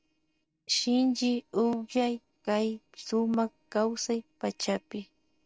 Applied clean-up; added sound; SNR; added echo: neural separator model SepFormer DNS4.